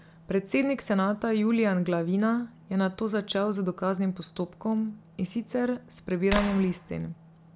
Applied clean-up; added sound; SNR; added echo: none; Clapping; 7 dB; none.